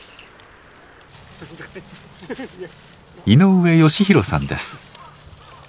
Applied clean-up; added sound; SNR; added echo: none; none; none; none.